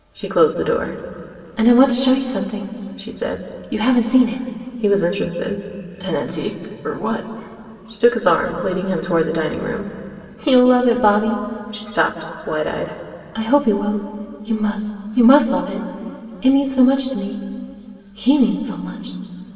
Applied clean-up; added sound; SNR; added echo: none; none; none; reverberation time 2.3 s.